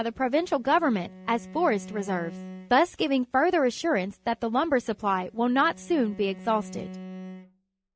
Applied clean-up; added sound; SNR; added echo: none; Bowed string instrument; 17 dB; none.